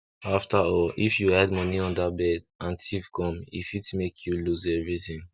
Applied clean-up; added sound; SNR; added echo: none; none; none; none.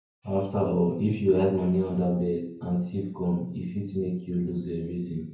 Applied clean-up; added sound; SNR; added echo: none; none; none; reverberation time 0.9 s.